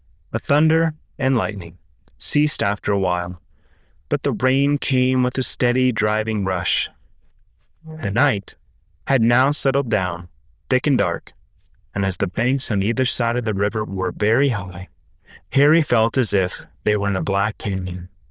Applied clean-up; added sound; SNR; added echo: neural diffusion model UNIVERSE++.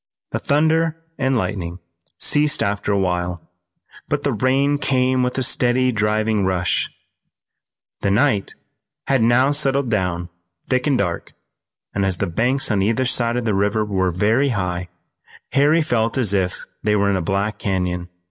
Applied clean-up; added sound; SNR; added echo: none; none; none; none.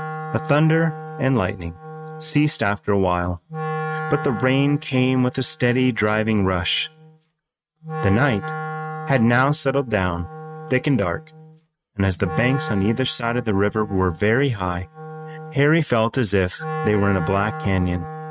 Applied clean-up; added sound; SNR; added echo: neural mask model RNNoise.